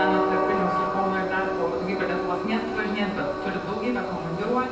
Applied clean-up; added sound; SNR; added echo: none; Train; 0 dB; reverberation time 0.9 s.